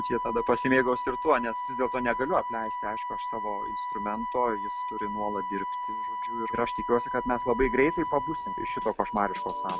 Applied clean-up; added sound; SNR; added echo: none; Wind instrument, woodwind instrument; 3 dB; none.